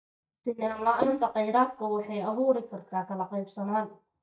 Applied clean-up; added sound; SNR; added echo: neural mask model DeepFilterNet 3.